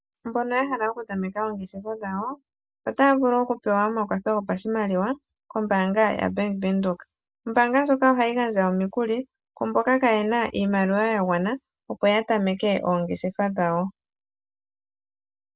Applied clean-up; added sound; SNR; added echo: none; none; none; none.